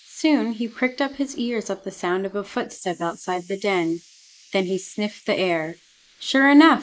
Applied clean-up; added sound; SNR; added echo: neural mask model Resemble Enhance denoiser.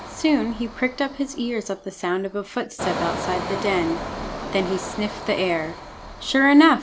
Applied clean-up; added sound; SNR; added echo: none; Engine; 10 dB; none.